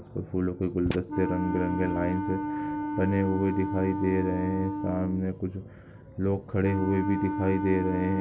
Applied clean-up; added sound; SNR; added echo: none; Wind instrument, woodwind instrument; 5 dB; none.